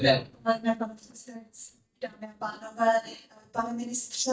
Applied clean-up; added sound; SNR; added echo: neural mask model DeepFilterNet 3.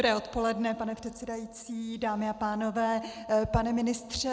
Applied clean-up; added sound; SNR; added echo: none; none; none; none.